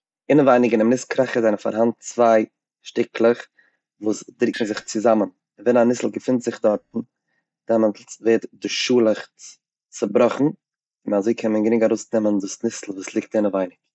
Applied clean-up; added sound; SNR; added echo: neural mask model DeepFilterNet 3.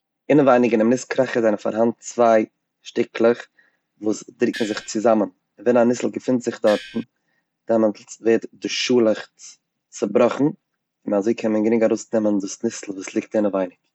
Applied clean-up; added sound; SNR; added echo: none; Gong; 14 dB; none.